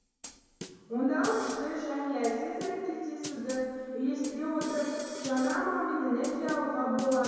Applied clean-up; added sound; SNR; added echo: none; Snare drum; 15 dB; reverberation time 2.2 s.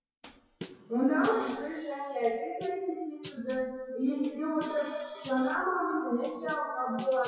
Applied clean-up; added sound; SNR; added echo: classical method WPE with log-MMSE.